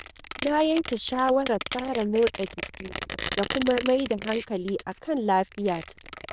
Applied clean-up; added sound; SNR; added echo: neural diffusion model UNIVERSE++.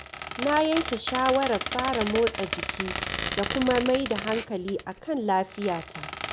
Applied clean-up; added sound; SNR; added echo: none; Squeak; 5 dB; none.